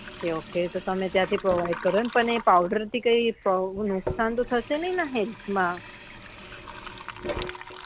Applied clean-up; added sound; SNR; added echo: none; Sink (filling or washing) / Water tap, faucet; 12 dB; none.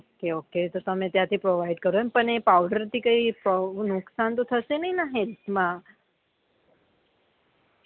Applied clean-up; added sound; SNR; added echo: none; none; none; none.